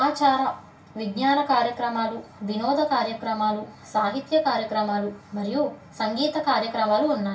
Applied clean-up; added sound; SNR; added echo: none; none; none; reverberation time 0.2 s.